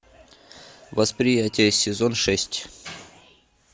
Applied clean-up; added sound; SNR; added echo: none; none; none; none.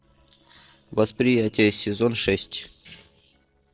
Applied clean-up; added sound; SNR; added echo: neural separator model SepFormer DNS4.